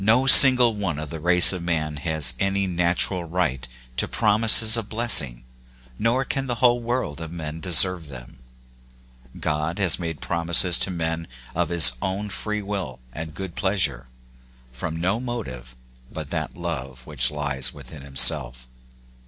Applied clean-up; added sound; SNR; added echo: none; none; none; none.